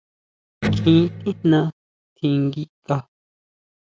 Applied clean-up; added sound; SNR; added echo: none; Electric guitar; 3 dB; none.